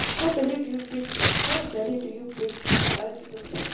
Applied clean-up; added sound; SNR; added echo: none; Tearing; -3 dB; reverberation time 0.7 s.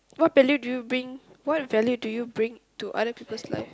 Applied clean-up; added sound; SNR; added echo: none; none; none; none.